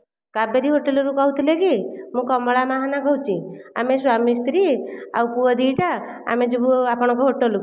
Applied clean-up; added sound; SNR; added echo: none; none; none; none.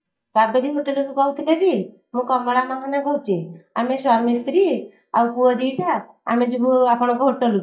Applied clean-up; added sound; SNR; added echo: neural mask model DeepFilterNet 3.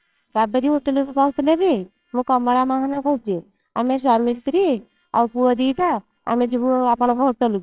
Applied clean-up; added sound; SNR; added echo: neural separator model SepFormer WHAMR!.